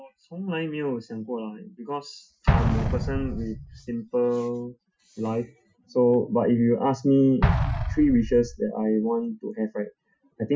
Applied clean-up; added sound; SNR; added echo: classical method Wiener filter.